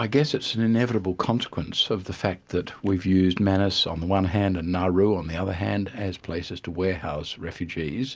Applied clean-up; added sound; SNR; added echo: none; none; none; none.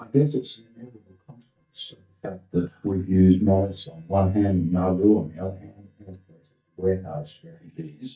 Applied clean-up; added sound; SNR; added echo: neural mask model DeepFilterNet 3.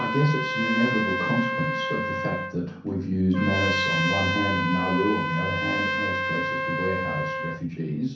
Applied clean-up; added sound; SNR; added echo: none; Trumpet; 1 dB; reverberation time 0.6 s.